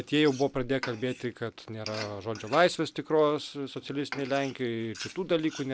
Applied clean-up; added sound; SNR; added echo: none; Frying (food); 16 dB; none.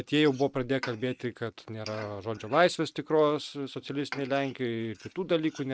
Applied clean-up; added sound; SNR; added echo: neural mask model RNNoise.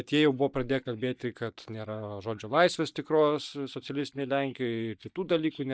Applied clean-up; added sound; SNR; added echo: neural mask model DeepFilterNet 3.